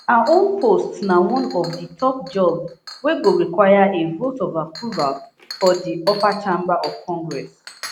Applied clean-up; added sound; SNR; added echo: none; Chink, clink; 19 dB; none.